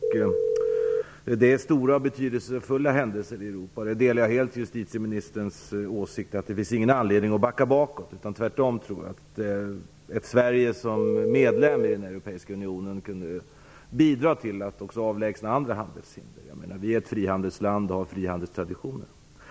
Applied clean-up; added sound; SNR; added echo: none; Telephone; -2 dB; none.